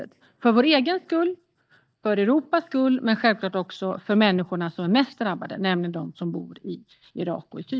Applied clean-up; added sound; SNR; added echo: neural mask model DeepFilterNet 3.